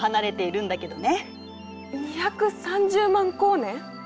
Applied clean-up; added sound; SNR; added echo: none; none; none; none.